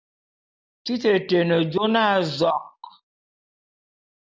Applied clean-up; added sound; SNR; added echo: none; none; none; none.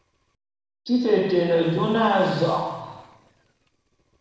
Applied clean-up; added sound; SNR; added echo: neural separator model SepFormer DNS4.